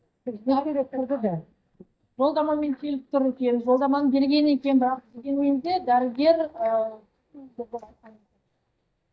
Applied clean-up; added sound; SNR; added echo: neural mask model DeepFilterNet 3.